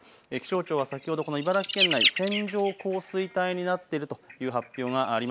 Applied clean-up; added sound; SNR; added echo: none; Bird; 1 dB; none.